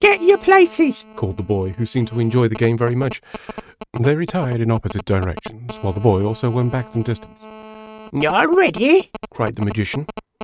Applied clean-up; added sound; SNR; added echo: neural mask model RNNoise.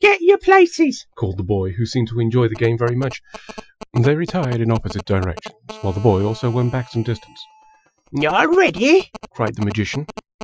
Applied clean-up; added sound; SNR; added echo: classical method Wiener filter.